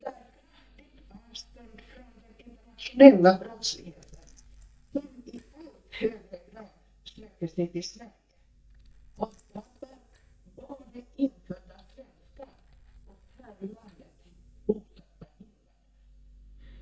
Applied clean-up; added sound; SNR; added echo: neural mask model DeepFilterNet 3.